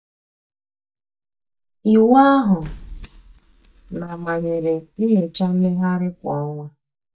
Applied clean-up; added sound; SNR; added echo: neural mask model DeepFilterNet 3.